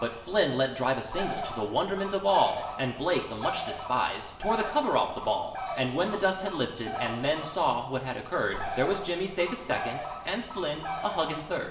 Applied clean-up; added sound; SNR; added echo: none; Bird; 9 dB; reverberation time 1.2 s.